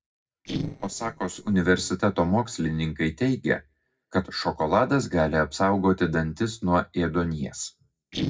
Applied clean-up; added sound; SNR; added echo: neural separator model SepFormer DNS4.